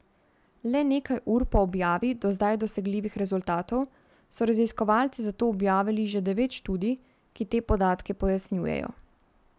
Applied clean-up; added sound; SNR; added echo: none; none; none; none.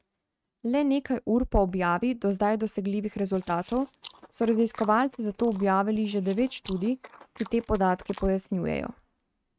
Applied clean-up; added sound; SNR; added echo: neural mask model RNNoise.